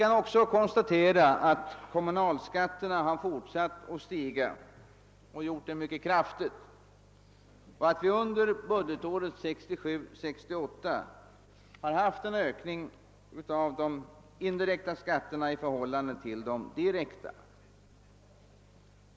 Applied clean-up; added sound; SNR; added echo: none; none; none; none.